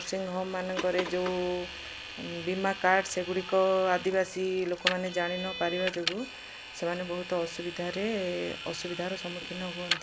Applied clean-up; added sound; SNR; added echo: none; Vehicle; 8 dB; none.